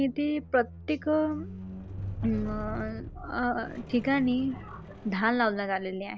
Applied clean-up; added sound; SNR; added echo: none; Squeak; 11 dB; none.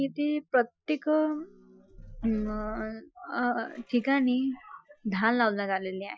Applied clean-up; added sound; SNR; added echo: classical method Wiener filter.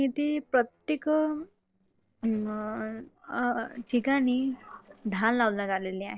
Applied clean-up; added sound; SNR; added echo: neural separator model SepFormer DNS4.